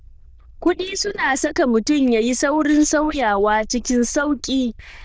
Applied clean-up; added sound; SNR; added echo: neural diffusion model UNIVERSE++.